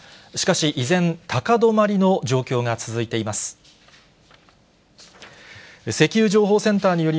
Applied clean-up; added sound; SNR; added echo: none; none; none; none.